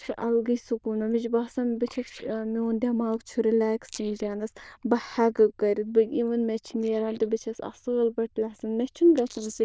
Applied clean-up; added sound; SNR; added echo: neural diffusion model UNIVERSE++.